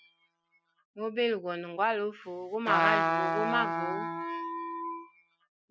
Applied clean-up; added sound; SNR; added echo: classical method Wiener filter.